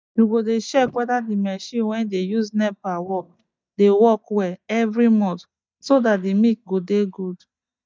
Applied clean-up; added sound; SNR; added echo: neural mask model DeepFilterNet 3.